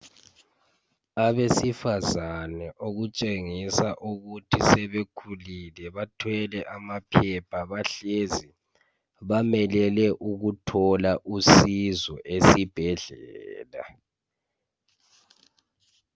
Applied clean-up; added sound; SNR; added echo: none; none; none; none.